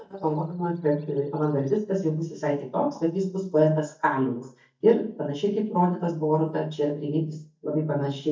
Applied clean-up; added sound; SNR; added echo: neural mask model DeepFilterNet 3.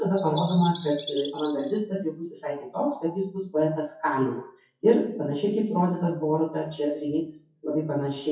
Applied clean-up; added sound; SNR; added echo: classical method WPE with log-MMSE.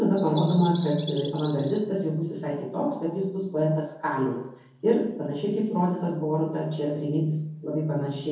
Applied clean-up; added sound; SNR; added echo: none; Bird vocalization, bird call, bird song; 11 dB; reverberation time 0.6 s.